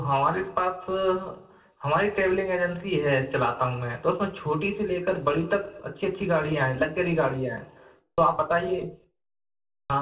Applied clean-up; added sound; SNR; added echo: none; none; none; reverberation time 0.2 s.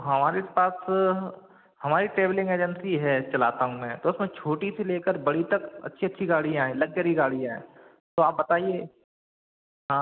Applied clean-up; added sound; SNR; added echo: none; none; none; none.